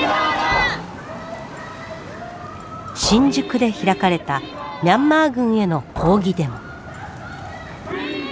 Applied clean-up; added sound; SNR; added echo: none; Liquid; 13 dB; none.